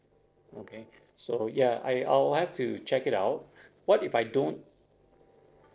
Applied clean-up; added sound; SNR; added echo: neural separator model SepFormer DNS4.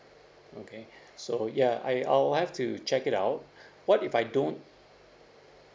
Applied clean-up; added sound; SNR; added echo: none; none; none; none.